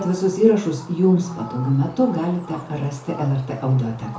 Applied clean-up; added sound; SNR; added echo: none; Fowl; 20 dB; reverberation time 0.6 s.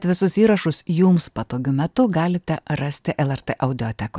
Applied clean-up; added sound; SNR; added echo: none; none; none; none.